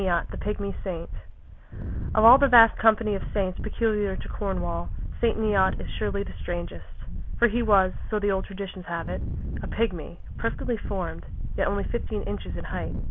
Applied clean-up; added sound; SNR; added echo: none; Wind; 3 dB; none.